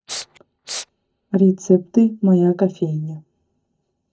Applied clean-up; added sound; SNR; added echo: neural mask model DeepFilterNet 3.